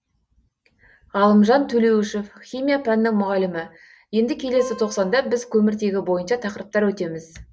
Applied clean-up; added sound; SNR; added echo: none; Acoustic guitar; 19 dB; none.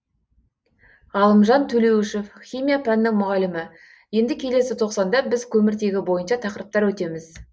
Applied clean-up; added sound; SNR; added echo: neural mask model Resemble Enhance denoiser.